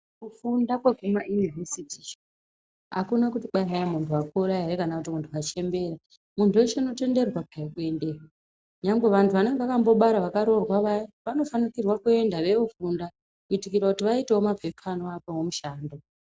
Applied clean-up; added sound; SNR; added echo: none; none; none; none.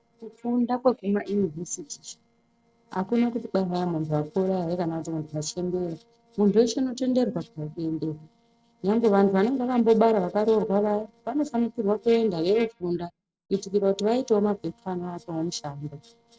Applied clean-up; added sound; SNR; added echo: neural separator model SepFormer DNS4.